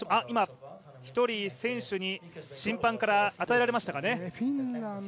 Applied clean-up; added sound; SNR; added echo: none; none; none; none.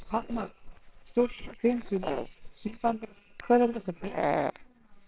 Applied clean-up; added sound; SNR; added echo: neural separator model SepFormer WHAMR!.